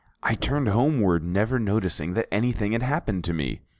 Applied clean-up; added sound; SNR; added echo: none; none; none; none.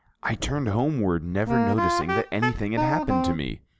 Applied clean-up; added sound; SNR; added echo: none; Wind instrument, woodwind instrument; -1 dB; none.